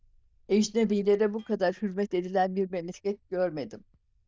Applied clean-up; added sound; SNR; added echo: neural diffusion model UNIVERSE++.